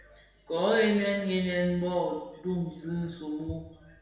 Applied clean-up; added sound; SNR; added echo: none; none; none; reverberation time 1.0 s.